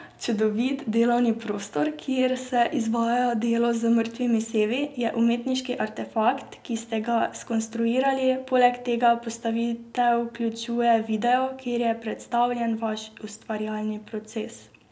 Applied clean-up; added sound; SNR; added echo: none; none; none; none.